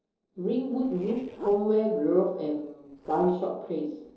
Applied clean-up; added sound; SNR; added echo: neural separator model SepFormer DNS4.